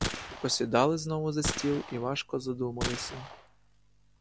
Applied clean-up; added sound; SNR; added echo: none; Gunshot, gunfire; 7 dB; none.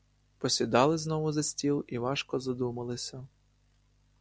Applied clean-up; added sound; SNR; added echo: none; none; none; none.